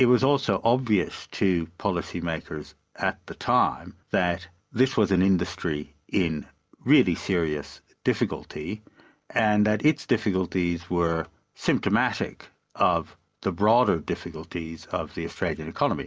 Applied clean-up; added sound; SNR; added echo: none; none; none; none.